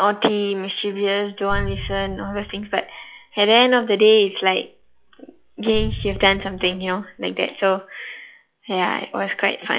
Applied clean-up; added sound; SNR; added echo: classical method log-MMSE.